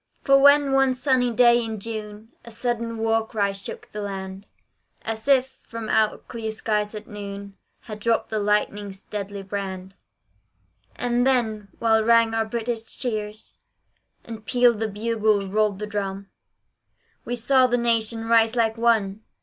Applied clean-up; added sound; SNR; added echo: none; none; none; none.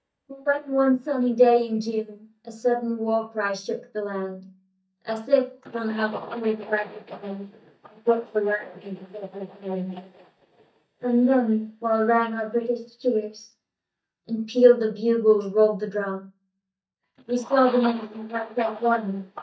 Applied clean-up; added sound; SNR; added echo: neural mask model DeepFilterNet 3.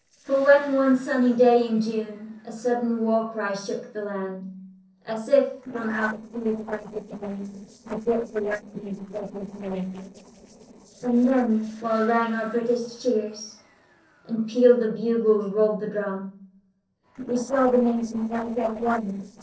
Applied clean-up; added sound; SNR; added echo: neural separator model SepFormer DNS4.